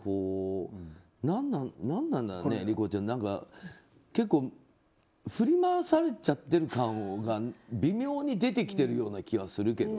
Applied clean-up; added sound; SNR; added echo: none; none; none; none.